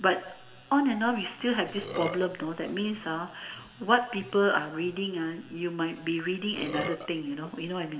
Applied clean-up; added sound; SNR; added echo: none; Burping, eructation; 14 dB; reverberation time 2.7 s.